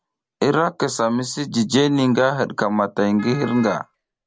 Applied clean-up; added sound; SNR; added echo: none; Wind instrument, woodwind instrument; 18 dB; none.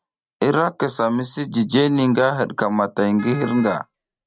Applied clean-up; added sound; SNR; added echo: neural mask model RNNoise.